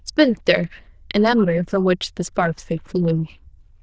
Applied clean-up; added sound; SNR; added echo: neural diffusion model UNIVERSE++.